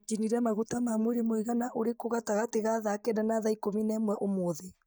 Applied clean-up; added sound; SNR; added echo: neural mask model DeepFilterNet 3.